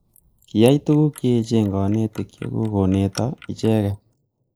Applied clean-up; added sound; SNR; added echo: neural mask model Resemble Enhance denoiser.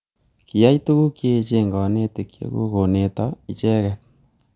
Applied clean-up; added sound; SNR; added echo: none; none; none; none.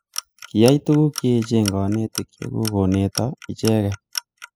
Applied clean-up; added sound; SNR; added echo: classical method spectral subtraction.